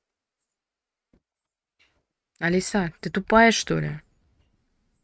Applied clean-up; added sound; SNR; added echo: neural mask model RNNoise.